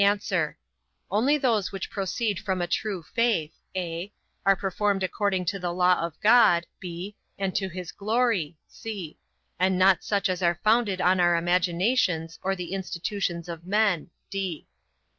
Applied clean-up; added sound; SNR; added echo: none; none; none; none.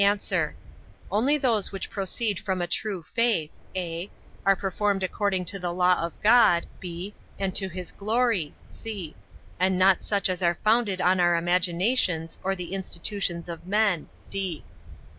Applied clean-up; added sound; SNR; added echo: none; Waves, surf; 18 dB; none.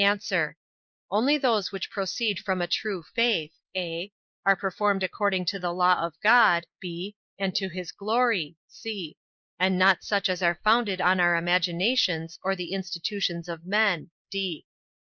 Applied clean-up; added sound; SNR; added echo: neural mask model Resemble Enhance denoiser.